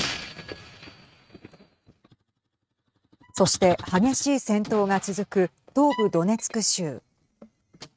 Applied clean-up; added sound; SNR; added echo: neural mask model RNNoise.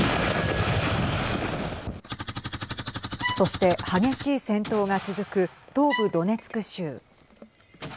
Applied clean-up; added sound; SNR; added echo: none; Bowed string instrument; 9 dB; none.